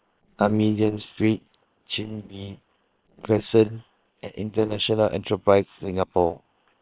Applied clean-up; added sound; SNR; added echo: neural separator model SepFormer WHAM!.